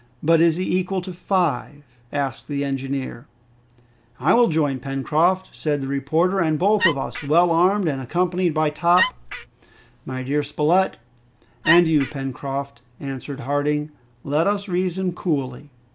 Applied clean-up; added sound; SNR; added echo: none; Wood; 3 dB; none.